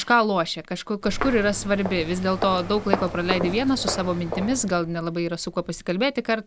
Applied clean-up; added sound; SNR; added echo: none; Walk, footsteps; 7 dB; none.